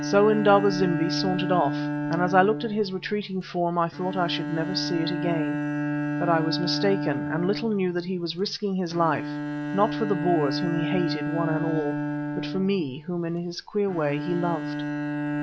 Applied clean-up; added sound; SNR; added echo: none; Bowed string instrument; 3 dB; none.